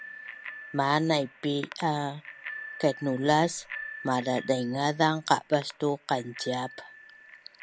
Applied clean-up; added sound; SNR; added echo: none; Bicycle bell; 15 dB; none.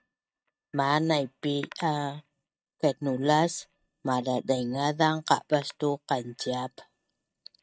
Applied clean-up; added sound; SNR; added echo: neural mask model RNNoise.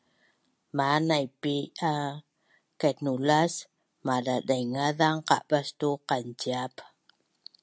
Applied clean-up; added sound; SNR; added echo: none; none; none; none.